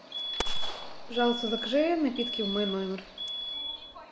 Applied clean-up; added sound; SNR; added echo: none; Gunshot, gunfire + Alarm; 3 dB; none.